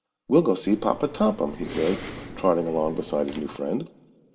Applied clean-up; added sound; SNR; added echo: none; Respiratory sounds; 13 dB; reverberation time 1.0 s.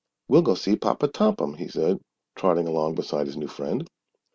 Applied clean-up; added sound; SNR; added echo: none; none; none; none.